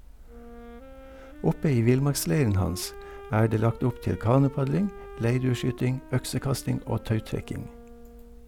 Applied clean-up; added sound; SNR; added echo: none; Wind instrument, woodwind instrument; 19 dB; none.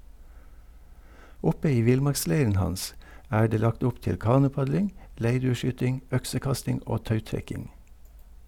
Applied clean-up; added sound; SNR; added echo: none; none; none; none.